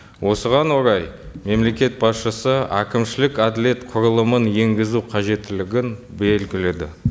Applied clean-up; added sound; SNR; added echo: none; none; none; none.